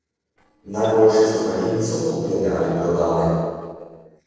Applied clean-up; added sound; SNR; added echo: neural separator model SepFormer DNS4.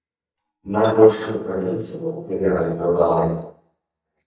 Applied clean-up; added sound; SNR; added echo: neural mask model DeepFilterNet 3.